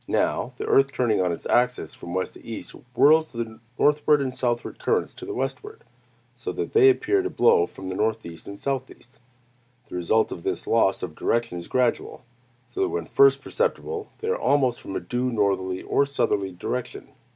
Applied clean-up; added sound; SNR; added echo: none; none; none; none.